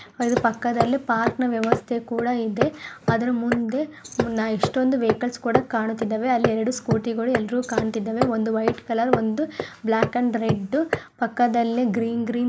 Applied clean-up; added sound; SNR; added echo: none; Hammer; 5 dB; none.